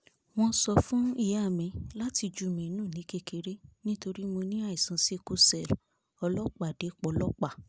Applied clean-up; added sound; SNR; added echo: none; none; none; none.